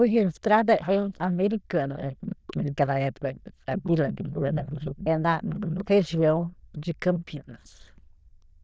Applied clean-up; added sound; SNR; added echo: neural diffusion model UNIVERSE++.